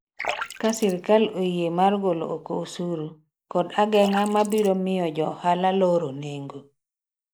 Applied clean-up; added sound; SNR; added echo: neural mask model Resemble Enhance denoiser.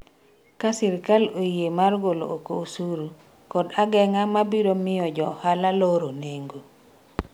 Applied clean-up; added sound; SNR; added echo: none; none; none; none.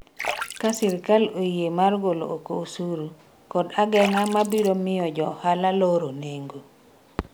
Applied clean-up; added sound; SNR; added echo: none; Splash, splatter; 12 dB; none.